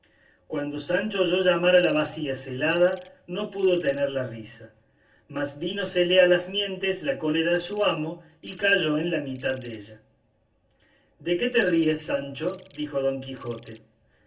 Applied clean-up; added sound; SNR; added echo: none; Insect; 10 dB; reverberation time 0.1 s.